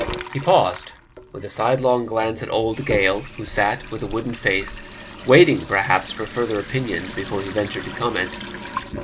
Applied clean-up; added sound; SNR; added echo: none; Sink (filling or washing) / Water tap, faucet; 11 dB; none.